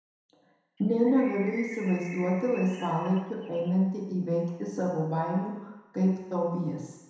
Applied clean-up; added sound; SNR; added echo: none; Bird; 17 dB; reverberation time 1.0 s.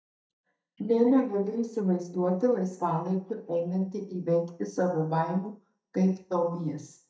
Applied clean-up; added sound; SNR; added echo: neural mask model DeepFilterNet 3.